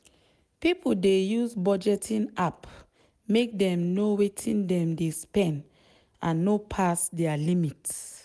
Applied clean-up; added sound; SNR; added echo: none; none; none; none.